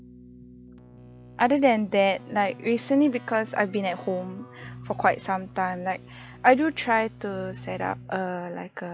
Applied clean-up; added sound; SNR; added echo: none; Keyboard (musical); 19 dB; none.